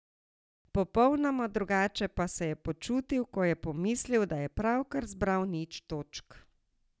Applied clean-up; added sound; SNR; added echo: none; none; none; none.